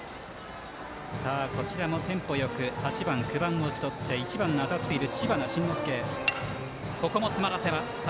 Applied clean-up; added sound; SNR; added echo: none; none; none; none.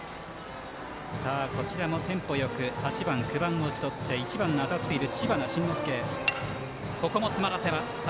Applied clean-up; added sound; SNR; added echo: none; Guitar; 16 dB; none.